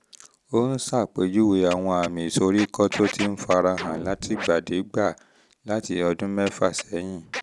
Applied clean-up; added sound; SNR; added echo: none; Scratching (performance technique); 14 dB; none.